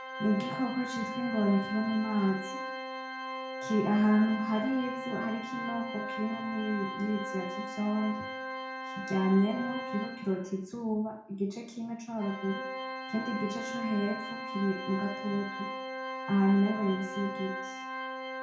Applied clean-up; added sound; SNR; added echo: none; Organ; 7 dB; reverberation time 0.6 s.